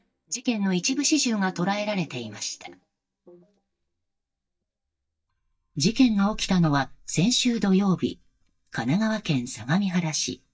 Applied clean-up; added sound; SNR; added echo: neural mask model DeepFilterNet 3.